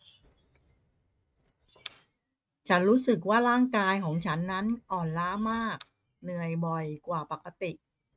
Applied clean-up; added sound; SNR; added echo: neural mask model RNNoise.